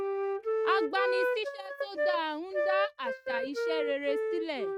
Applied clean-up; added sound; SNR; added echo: neural mask model RNNoise.